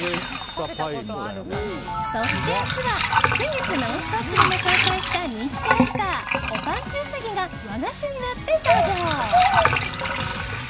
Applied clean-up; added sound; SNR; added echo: none; Bird vocalization, bird call, bird song + Sink (filling or washing) / Water; -3 dB; none.